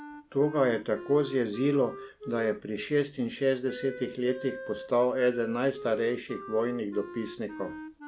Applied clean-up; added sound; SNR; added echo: none; Wind instrument, woodwind instrument; 13 dB; none.